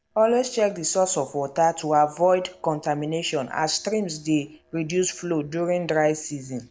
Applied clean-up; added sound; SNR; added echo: neural separator model SepFormer DNS4.